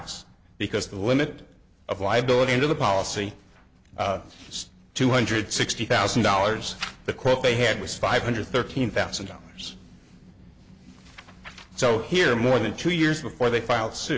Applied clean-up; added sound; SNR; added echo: none; none; none; none.